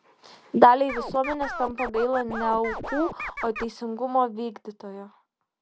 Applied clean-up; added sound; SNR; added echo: none; Scratching (performance technique); 8 dB; none.